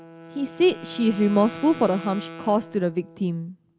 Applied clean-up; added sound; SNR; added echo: none; Wind instrument, woodwind instrument; 16 dB; none.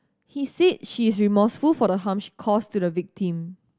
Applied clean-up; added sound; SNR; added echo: none; none; none; none.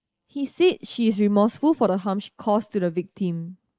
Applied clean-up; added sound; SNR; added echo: neural mask model Resemble Enhance denoiser.